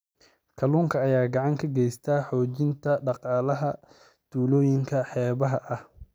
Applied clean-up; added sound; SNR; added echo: none; none; none; none.